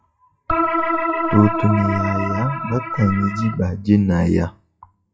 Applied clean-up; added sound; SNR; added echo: classical method WPE with log-MMSE.